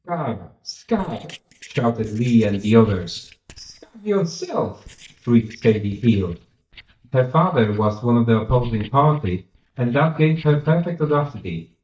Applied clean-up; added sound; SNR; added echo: neural mask model DeepFilterNet 3.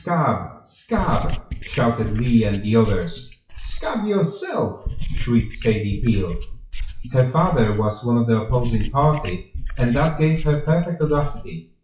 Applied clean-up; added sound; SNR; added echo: classical method WPE with log-MMSE.